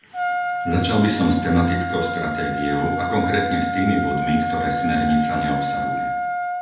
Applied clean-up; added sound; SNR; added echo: none; Trumpet; 3 dB; reverberation time 0.9 s.